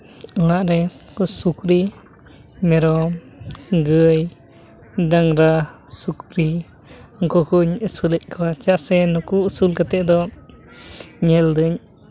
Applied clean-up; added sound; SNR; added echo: none; none; none; none.